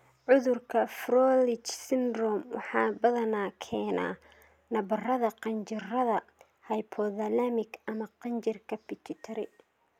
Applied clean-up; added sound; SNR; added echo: none; none; none; none.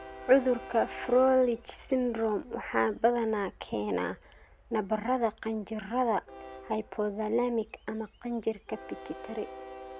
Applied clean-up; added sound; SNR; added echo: none; Train; 18 dB; none.